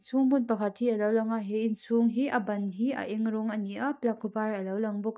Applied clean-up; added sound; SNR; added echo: neural mask model DeepFilterNet 3.